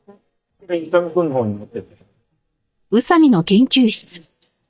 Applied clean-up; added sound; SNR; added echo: neural mask model DeepFilterNet 3.